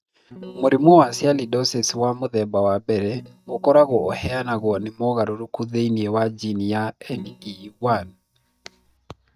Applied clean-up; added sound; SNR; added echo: neural mask model DeepFilterNet 3.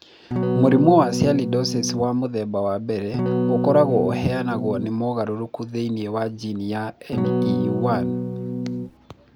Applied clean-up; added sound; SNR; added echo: none; Electric guitar / Strum; 1 dB; none.